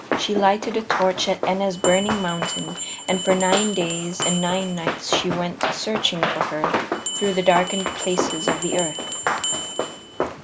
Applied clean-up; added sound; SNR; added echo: none; Run + Bell; 2 dB; none.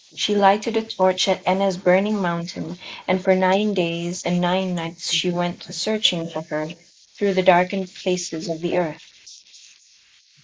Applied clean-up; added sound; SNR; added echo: neural mask model Resemble Enhance denoiser.